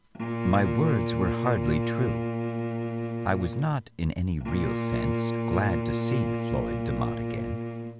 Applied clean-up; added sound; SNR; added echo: none; Bowed string instrument; 0 dB; none.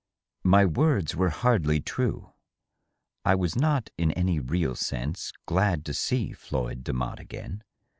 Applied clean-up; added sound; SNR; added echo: none; none; none; none.